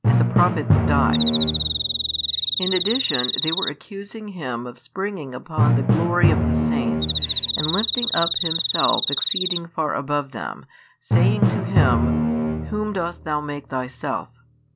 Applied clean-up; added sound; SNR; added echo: none; Cricket + Drum; -5 dB; none.